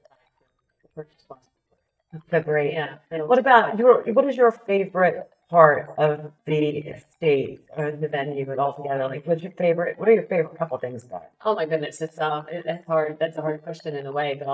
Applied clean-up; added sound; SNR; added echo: neural mask model DeepFilterNet 3.